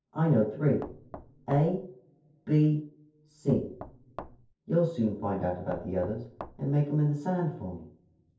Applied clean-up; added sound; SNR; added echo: neural separator model SepFormer DNS4.